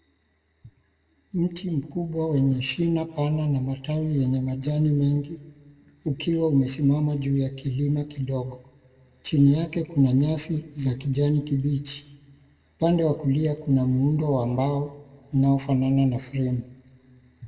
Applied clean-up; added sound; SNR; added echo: none; none; none; reverberation time 0.9 s.